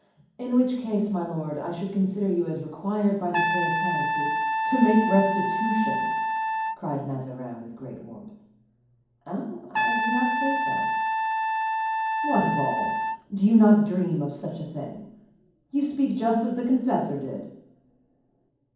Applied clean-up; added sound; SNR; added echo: none; Trumpet; -1 dB; reverberation time 1.2 s.